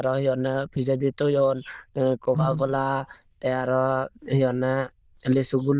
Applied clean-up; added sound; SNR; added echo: neural diffusion model UNIVERSE++.